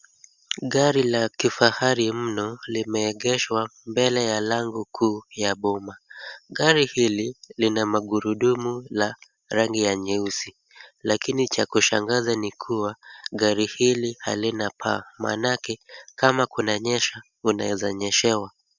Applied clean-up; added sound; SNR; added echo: none; none; none; none.